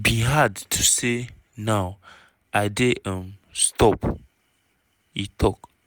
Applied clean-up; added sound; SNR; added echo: none; none; none; none.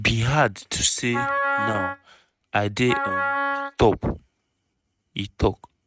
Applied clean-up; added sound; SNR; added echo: neural mask model RNNoise.